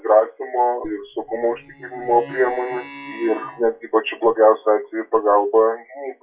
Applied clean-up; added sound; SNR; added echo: classical method WPE with log-MMSE.